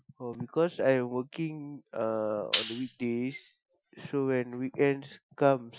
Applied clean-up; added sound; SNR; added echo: classical method Wiener filter.